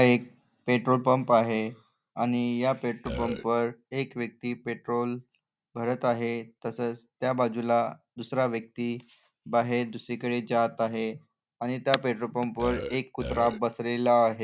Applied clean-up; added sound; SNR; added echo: none; Burping, eructation; 7 dB; none.